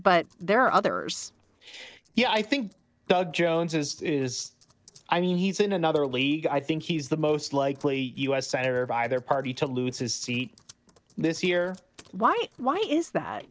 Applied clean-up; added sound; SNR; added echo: neural separator model SepFormer DNS4.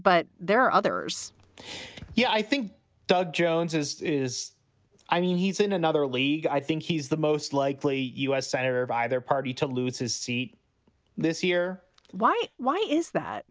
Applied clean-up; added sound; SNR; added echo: none; none; none; none.